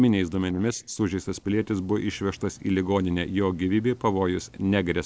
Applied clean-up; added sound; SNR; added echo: neural separator model SepFormer DNS4.